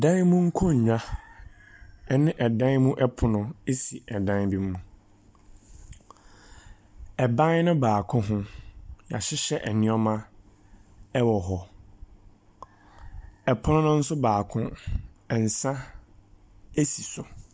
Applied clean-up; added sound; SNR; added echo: none; none; none; none.